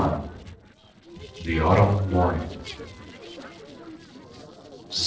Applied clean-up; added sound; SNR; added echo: neural separator model SepFormer DNS4.